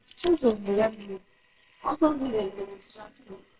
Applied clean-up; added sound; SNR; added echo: neural separator model SepFormer WHAMR!.